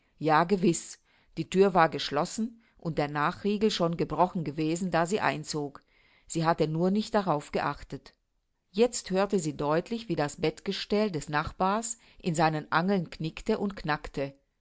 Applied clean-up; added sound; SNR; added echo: none; none; none; none.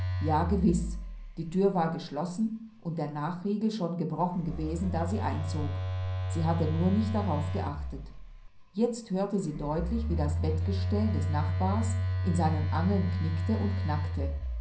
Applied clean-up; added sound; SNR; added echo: none; Telephone; 1 dB; reverberation time 0.6 s.